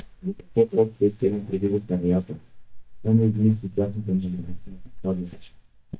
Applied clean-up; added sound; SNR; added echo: neural mask model DeepFilterNet 3.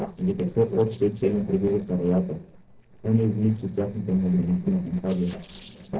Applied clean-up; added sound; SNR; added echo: neural separator model SepFormer DNS4.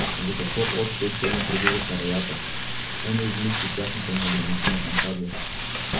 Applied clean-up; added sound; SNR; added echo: none; Frying (food); -3 dB; reverberation time 0.4 s.